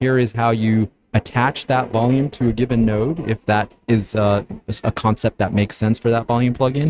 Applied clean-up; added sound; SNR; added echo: neural mask model RNNoise.